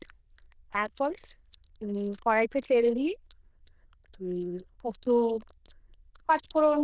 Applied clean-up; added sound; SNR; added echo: neural diffusion model UNIVERSE++.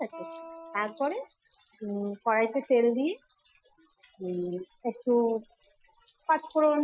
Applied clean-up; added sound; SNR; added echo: classical method Wiener filter.